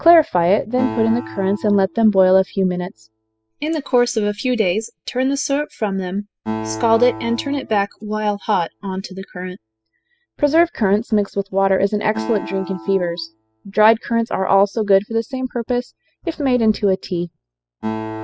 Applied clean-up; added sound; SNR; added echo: classical method spectral subtraction.